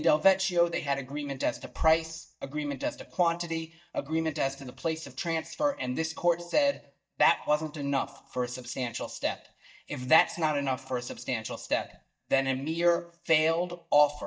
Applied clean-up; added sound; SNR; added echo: neural mask model DeepFilterNet 3.